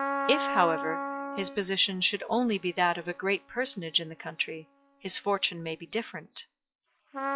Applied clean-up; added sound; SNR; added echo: classical method log-MMSE.